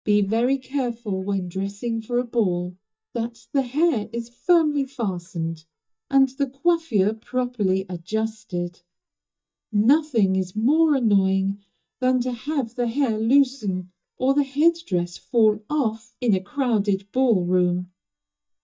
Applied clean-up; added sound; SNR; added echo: neural mask model DeepFilterNet 3.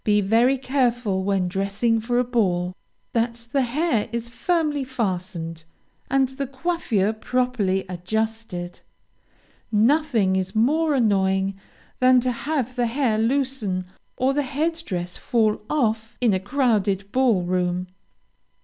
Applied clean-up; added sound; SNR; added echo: none; none; none; none.